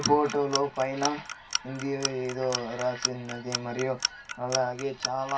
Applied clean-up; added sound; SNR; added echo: none; Clock; 6 dB; reverberation time 0.1 s.